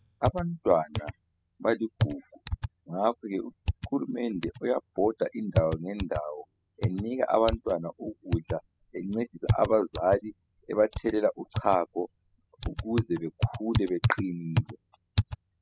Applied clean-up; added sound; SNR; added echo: classical method spectral subtraction.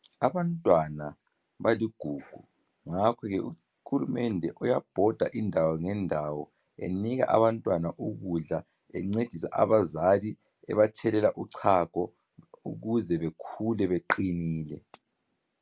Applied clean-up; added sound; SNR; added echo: none; none; none; none.